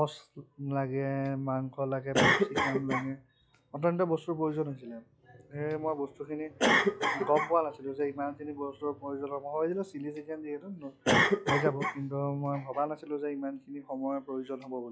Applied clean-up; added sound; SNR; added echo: classical method log-MMSE.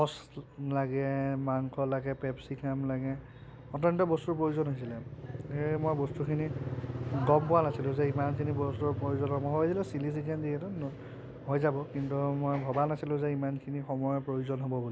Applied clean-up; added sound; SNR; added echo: none; none; none; none.